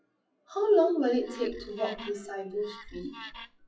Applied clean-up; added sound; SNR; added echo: classical method WPE with log-MMSE.